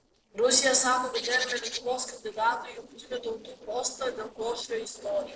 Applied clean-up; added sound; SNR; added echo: neural separator model SepFormer DNS4.